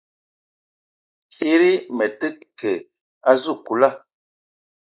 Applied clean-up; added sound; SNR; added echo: neural mask model Resemble Enhance denoiser.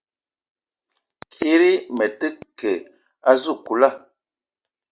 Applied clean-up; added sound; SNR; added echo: none; none; none; none.